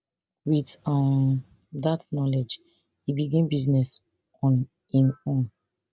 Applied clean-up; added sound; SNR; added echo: none; none; none; none.